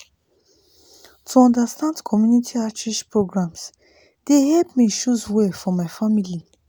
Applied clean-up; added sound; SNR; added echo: none; none; none; none.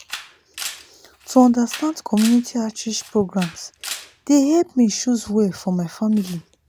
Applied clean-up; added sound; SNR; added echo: none; Camera; 17 dB; none.